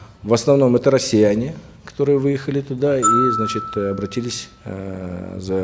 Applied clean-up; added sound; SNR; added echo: none; Glockenspiel; 8 dB; none.